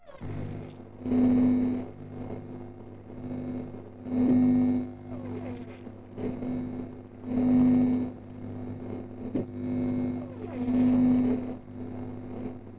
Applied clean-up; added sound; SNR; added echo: neural separator model SepFormer DNS4.